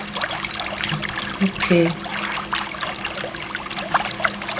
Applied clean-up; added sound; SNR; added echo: none; Liquid; 0 dB; reverberation time 0.4 s.